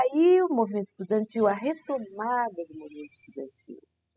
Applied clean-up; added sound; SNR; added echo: classical method spectral subtraction.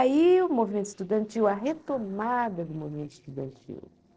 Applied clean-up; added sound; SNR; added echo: neural separator model SepFormer DNS4.